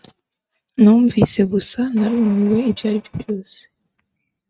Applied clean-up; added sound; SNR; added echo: neural mask model RNNoise.